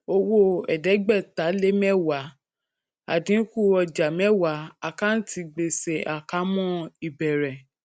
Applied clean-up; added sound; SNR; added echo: none; none; none; none.